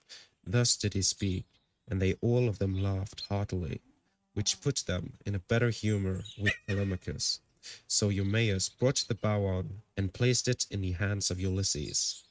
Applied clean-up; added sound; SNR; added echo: neural mask model RNNoise.